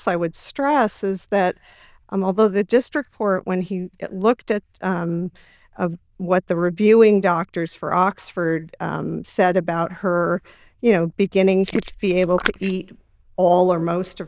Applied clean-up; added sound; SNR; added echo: neural diffusion model UNIVERSE++.